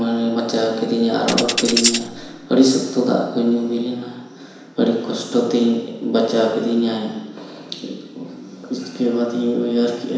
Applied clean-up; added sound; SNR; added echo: none; Tambourine; 2 dB; reverberation time 1.0 s.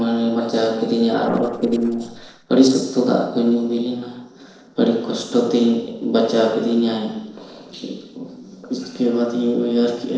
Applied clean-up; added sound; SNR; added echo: neural separator model SepFormer DNS4.